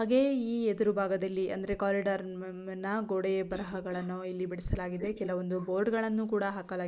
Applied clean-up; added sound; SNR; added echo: neural mask model Resemble Enhance denoiser.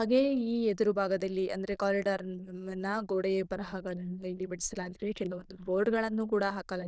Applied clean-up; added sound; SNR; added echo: neural diffusion model UNIVERSE++.